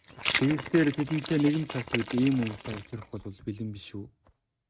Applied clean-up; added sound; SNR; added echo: neural mask model RNNoise.